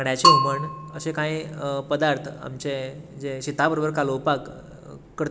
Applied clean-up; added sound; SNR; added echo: none; Bell / Percussion; -1 dB; none.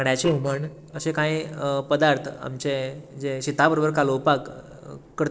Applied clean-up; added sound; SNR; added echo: neural separator model SepFormer DNS4.